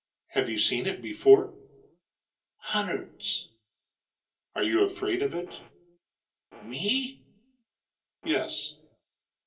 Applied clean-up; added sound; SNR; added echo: none; Fart; 19 dB; reverberation time 0.3 s.